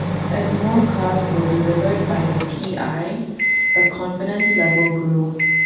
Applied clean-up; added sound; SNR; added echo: none; Microwave oven; 0 dB; reverberation time 1.2 s.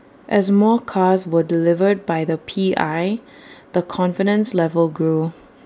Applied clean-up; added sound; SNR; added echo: none; none; none; none.